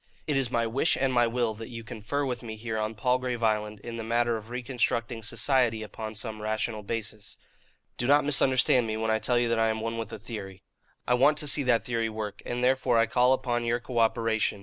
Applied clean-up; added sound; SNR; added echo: none; none; none; none.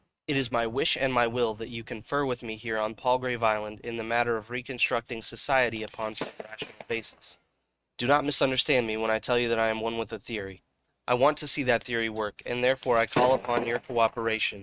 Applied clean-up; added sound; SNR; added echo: neural mask model RNNoise.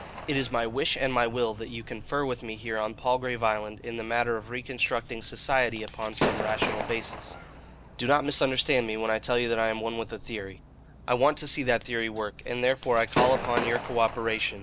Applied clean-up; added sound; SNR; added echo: none; Gunshot, gunfire / Fireworks; 9 dB; none.